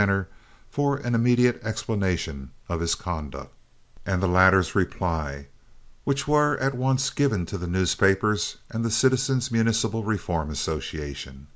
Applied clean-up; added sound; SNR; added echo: none; none; none; none.